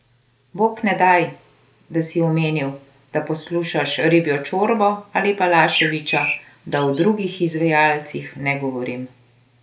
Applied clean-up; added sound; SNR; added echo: none; Bird; 4 dB; none.